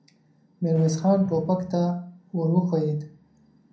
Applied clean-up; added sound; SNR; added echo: none; Fireworks; 19 dB; reverberation time 0.6 s.